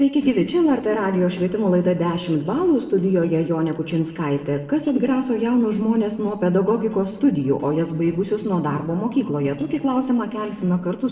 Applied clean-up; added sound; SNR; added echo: neural separator model SepFormer DNS4.